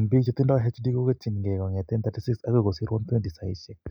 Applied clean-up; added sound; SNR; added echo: none; none; none; none.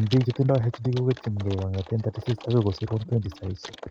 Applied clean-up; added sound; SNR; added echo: neural mask model RNNoise.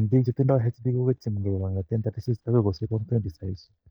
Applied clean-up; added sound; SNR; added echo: neural mask model DeepFilterNet 3.